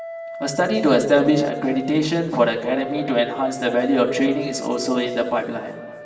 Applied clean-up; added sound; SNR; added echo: none; Wind instrument, woodwind instrument; 14 dB; reverberation time 2.3 s.